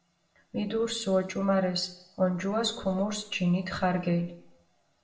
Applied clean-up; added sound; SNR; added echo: none; none; none; reverberation time 0.5 s.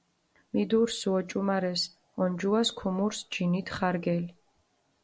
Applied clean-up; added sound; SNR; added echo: none; none; none; none.